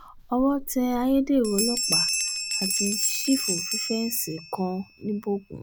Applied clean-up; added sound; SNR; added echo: none; Bell; 3 dB; none.